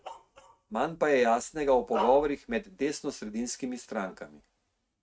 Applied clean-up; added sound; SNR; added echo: neural mask model RNNoise.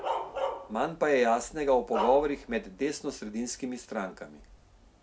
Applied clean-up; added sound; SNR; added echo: none; Bark; 9 dB; none.